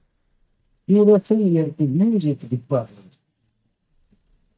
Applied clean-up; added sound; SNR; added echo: neural mask model DeepFilterNet 3.